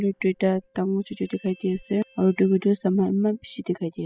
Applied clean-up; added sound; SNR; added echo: classical method spectral subtraction.